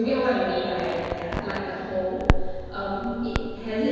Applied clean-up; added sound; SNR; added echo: none; Crackle; 2 dB; reverberation time 1.9 s.